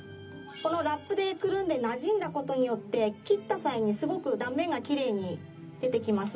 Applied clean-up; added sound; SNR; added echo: none; none; none; reverberation time 0.4 s.